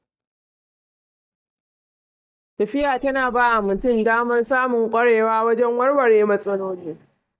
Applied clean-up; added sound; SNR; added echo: neural mask model DeepFilterNet 3.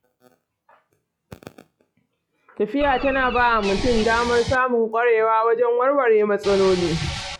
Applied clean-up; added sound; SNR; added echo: classical method log-MMSE.